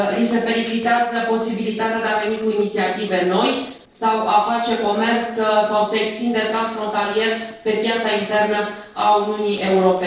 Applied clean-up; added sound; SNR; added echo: neural separator model SepFormer DNS4.